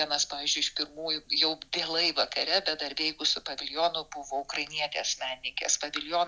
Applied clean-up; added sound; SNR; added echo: none; none; none; none.